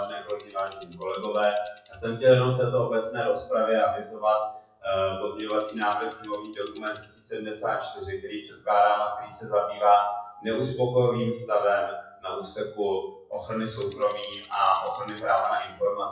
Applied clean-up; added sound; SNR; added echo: classical method WPE with log-MMSE.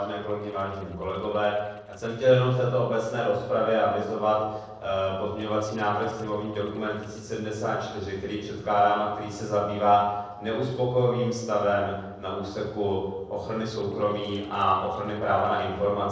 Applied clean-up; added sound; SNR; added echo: neural separator model SepFormer DNS4.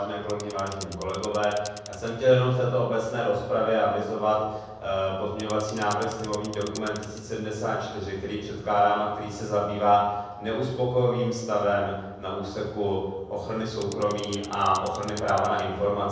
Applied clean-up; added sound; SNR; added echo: none; Mechanisms / Bicycle; 18 dB; reverberation time 1.1 s.